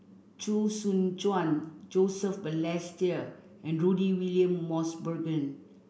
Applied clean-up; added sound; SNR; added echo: none; none; none; none.